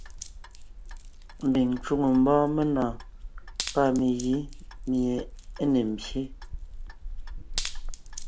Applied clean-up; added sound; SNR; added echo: none; Wood + Clock; 9 dB; none.